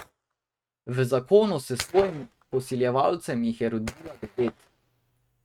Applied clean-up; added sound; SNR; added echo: neural mask model RNNoise.